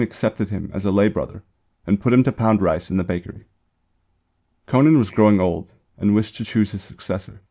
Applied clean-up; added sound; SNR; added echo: none; none; none; none.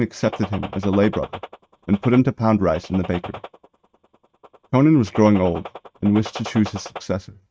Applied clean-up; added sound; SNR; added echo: neural mask model RNNoise.